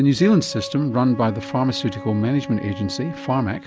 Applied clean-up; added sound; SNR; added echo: none; Wind instrument, woodwind instrument; 14 dB; none.